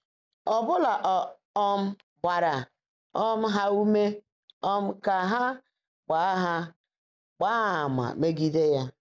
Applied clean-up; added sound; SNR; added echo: none; none; none; none.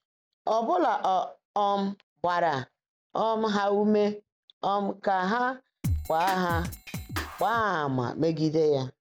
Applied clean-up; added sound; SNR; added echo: none; Drum kit; 6 dB; none.